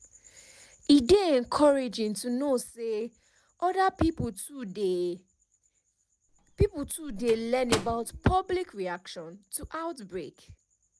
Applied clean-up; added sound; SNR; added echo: none; Microwave oven; 10 dB; none.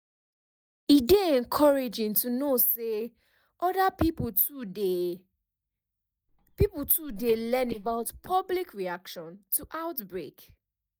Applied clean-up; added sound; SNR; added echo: neural mask model DeepFilterNet 3.